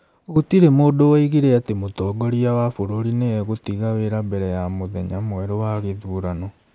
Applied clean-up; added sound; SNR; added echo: none; none; none; none.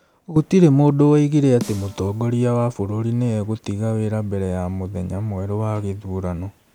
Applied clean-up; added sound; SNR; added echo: none; Snare drum; 18 dB; none.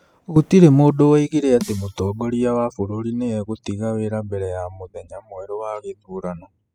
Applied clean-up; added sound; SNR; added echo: classical method spectral subtraction.